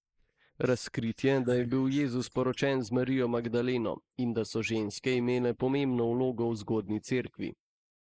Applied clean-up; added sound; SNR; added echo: neural mask model Resemble Enhance denoiser.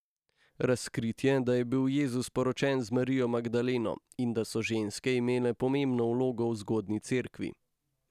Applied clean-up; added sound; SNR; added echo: none; none; none; none.